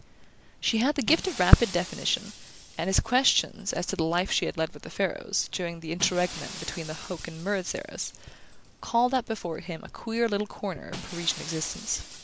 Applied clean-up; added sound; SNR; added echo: none; Shatter; 16 dB; none.